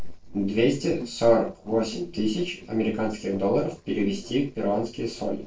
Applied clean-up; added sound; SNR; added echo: neural separator model SepFormer DNS4.